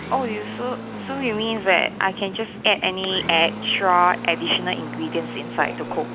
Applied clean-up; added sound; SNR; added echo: none; Engine; 10 dB; none.